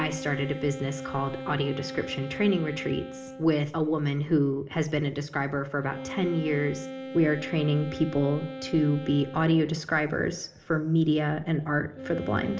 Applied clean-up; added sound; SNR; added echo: none; Wind instrument, woodwind instrument; 13 dB; reverberation time 1.5 s.